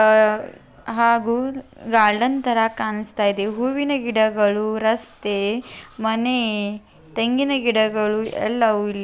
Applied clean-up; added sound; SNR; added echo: none; none; none; none.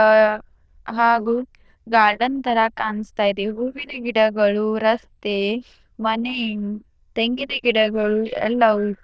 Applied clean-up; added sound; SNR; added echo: neural diffusion model UNIVERSE++.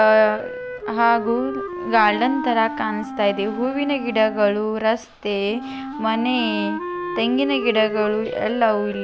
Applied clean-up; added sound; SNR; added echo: none; Wind instrument, woodwind instrument; 9 dB; none.